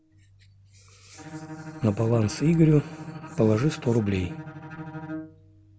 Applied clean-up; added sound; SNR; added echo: none; Bowed string instrument; 13 dB; none.